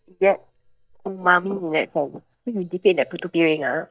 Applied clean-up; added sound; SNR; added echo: neural mask model DeepFilterNet 3.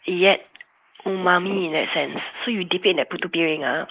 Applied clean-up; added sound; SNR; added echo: neural mask model Resemble Enhance denoiser.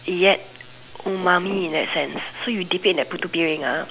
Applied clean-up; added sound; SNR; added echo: none; none; none; none.